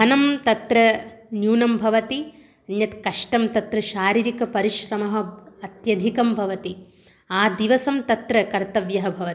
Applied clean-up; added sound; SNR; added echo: none; none; none; none.